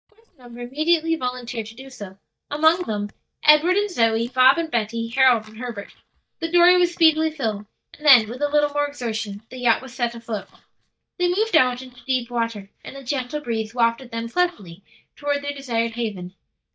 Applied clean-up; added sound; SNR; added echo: neural mask model DeepFilterNet 3.